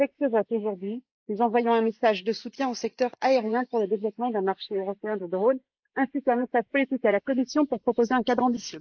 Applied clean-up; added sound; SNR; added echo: neural mask model Resemble Enhance denoiser.